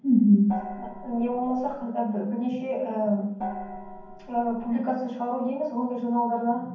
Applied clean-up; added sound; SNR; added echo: none; Gong; 11 dB; reverberation time 0.9 s.